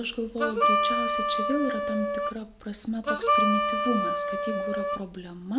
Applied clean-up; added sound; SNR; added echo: none; Harmonica; -4 dB; none.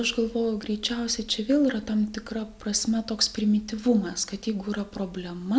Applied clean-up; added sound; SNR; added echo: none; none; none; none.